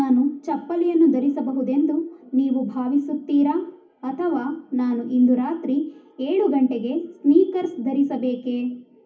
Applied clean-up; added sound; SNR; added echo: none; none; none; reverberation time 0.3 s.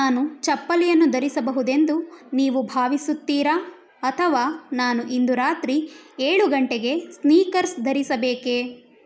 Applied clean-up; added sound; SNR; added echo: none; none; none; none.